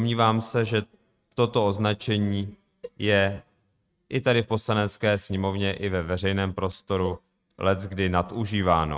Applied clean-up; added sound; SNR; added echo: neural mask model RNNoise.